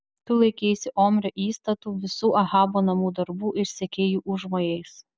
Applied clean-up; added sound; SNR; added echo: none; none; none; none.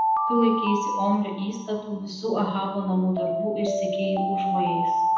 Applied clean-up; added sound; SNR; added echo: none; Alarm; 0 dB; reverberation time 0.9 s.